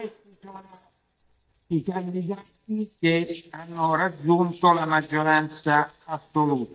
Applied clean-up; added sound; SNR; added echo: neural mask model DeepFilterNet 3.